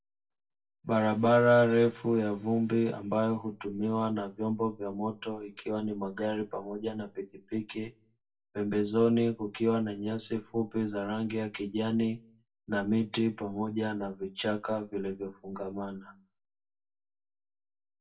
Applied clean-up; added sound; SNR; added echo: none; none; none; reverberation time 0.1 s.